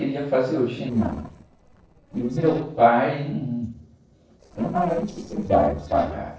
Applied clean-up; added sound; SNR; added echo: neural separator model SepFormer DNS4.